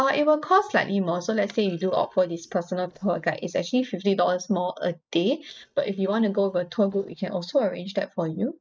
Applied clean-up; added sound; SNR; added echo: neural mask model DeepFilterNet 3.